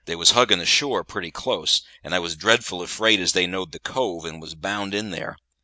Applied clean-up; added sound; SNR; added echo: none; none; none; none.